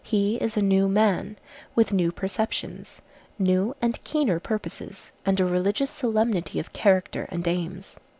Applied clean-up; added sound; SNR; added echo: none; none; none; none.